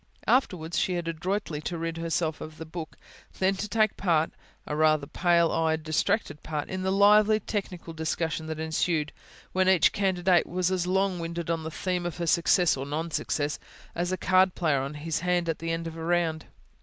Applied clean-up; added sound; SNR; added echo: none; none; none; none.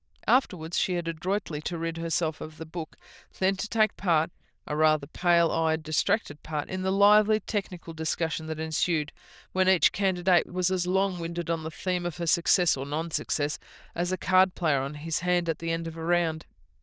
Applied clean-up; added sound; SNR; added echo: neural diffusion model UNIVERSE++.